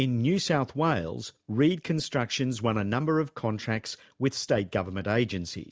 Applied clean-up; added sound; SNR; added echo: none; none; none; none.